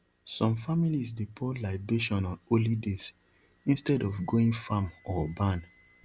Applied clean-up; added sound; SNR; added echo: none; none; none; none.